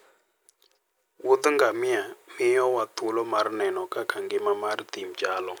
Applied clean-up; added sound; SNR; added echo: none; none; none; none.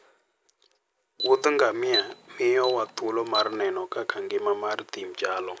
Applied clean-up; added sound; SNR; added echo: none; Alarm; 9 dB; none.